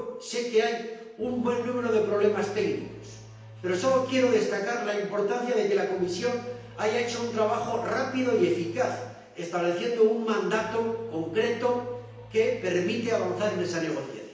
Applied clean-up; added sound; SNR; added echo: none; Engine / Domestic sounds, home sounds; 19 dB; reverberation time 0.9 s.